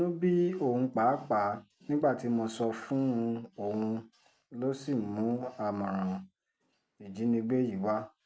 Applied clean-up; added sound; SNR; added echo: none; none; none; none.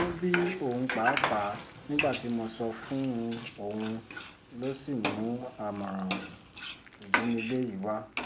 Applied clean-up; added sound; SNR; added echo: none; Frying (food); 2 dB; none.